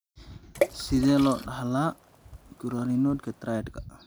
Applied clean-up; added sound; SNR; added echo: none; Water / Splash, splatter; 7 dB; none.